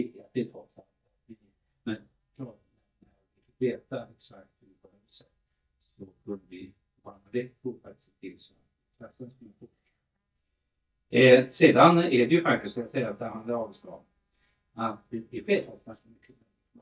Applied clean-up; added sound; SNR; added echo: neural mask model DeepFilterNet 3.